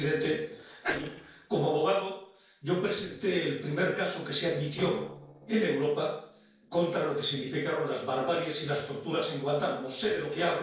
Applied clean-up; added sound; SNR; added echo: neural separator model SepFormer DNS4.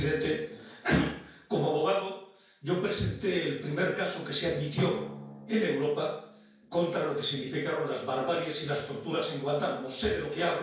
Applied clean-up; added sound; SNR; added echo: none; Drum; 17 dB; reverberation time 0.5 s.